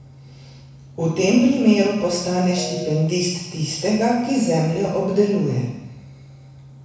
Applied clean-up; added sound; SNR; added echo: none; Telephone; 12 dB; reverberation time 1.0 s.